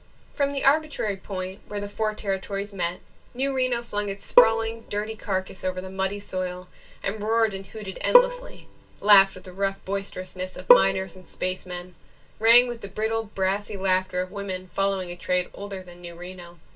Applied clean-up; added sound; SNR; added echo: none; Bowed string instrument; -2 dB; reverberation time 0.2 s.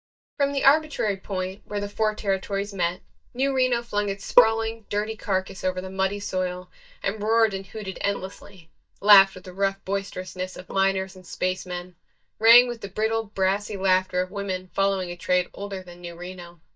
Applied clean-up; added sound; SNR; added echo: neural mask model DeepFilterNet 3.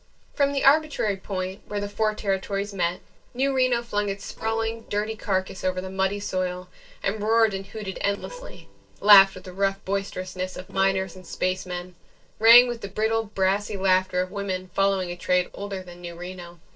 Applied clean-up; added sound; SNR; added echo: neural separator model SepFormer DNS4.